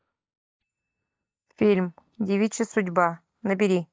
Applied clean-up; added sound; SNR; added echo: neural mask model DeepFilterNet 3.